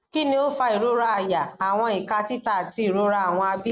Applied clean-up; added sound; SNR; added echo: none; none; none; none.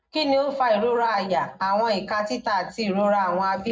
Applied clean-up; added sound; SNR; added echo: none; none; none; reverberation time 0.3 s.